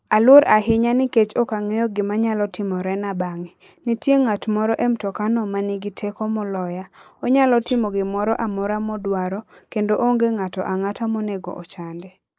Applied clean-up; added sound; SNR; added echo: neural mask model Resemble Enhance denoiser.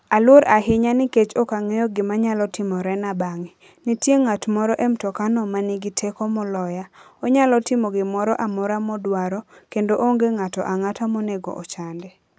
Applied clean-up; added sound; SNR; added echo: none; none; none; none.